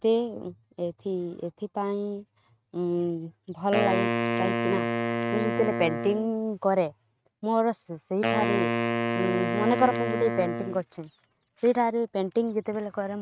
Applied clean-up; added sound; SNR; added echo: neural mask model RNNoise.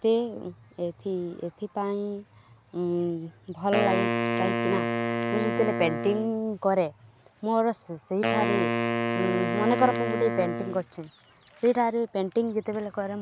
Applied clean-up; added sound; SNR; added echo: none; Wind instrument, woodwind instrument; 1 dB; none.